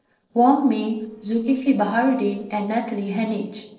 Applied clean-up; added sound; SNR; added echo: neural separator model SepFormer DNS4.